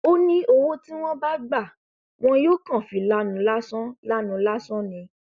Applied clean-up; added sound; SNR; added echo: none; none; none; none.